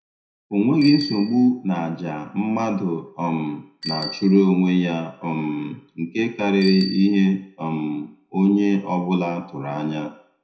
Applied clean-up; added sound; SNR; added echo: none; Bicycle bell; 17 dB; reverberation time 0.4 s.